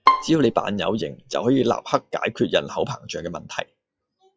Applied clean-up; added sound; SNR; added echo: classical method log-MMSE.